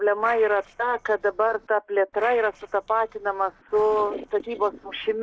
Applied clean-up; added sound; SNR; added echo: neural separator model SepFormer DNS4.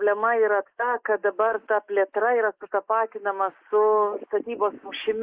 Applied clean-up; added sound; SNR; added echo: neural mask model Resemble Enhance denoiser.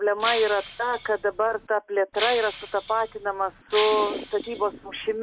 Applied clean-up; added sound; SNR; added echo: none; Shatter; 4 dB; none.